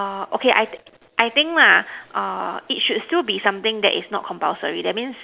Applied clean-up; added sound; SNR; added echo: none; none; none; none.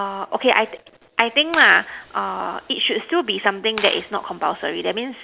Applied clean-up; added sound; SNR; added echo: none; Coin (dropping); 14 dB; none.